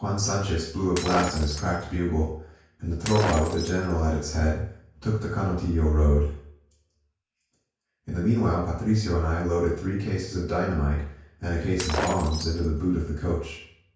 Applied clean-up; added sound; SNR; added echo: none; Shatter; 8 dB; reverberation time 0.5 s.